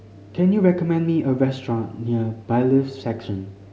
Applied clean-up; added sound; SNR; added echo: none; none; none; none.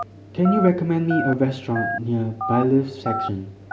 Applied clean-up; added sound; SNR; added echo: none; Telephone; 8 dB; none.